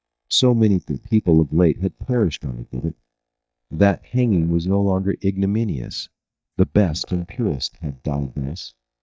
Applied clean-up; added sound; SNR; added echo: neural mask model DeepFilterNet 3.